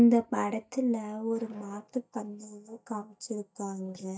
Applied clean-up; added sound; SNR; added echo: neural mask model DeepFilterNet 3.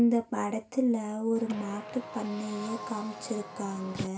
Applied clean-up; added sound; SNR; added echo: none; Car; 12 dB; reverberation time 0.2 s.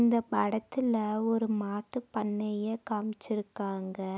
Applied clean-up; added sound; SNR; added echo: none; none; none; none.